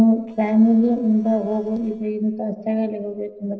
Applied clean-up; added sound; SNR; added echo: neural separator model SepFormer DNS4.